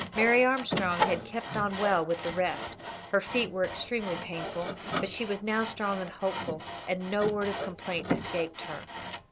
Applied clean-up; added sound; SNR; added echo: none; Sawing; 6 dB; none.